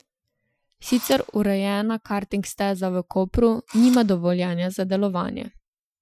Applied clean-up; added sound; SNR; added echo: classical method Wiener filter.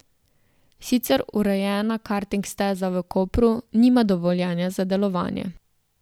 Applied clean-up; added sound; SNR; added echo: none; none; none; none.